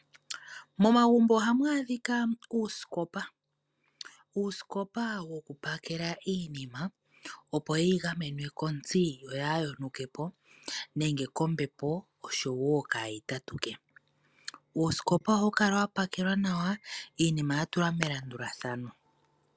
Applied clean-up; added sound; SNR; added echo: none; none; none; none.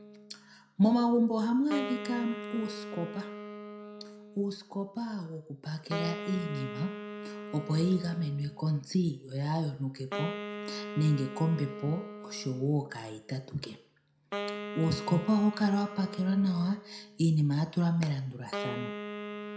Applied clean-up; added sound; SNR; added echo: none; Wind instrument, woodwind instrument; 10 dB; reverberation time 0.4 s.